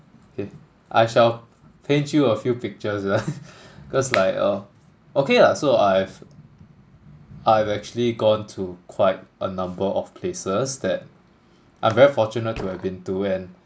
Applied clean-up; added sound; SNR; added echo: none; none; none; none.